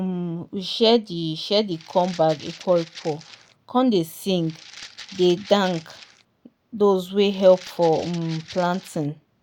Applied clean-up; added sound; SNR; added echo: none; Rattle (instrument); 20 dB; none.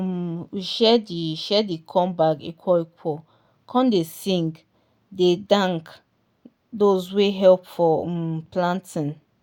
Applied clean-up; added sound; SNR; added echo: none; none; none; none.